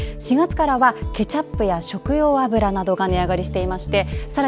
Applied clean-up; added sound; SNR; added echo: none; none; none; none.